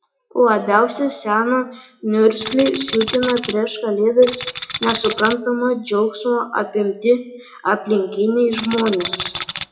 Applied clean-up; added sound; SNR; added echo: classical method WPE with log-MMSE.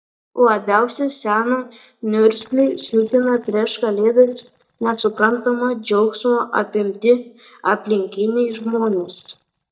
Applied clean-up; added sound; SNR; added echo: neural mask model DeepFilterNet 3.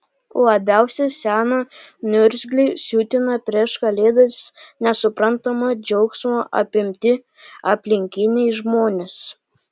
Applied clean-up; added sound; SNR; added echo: none; none; none; none.